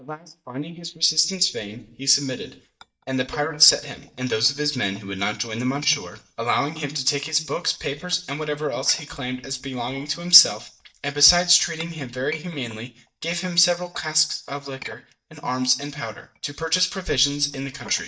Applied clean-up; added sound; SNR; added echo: neural mask model DeepFilterNet 3.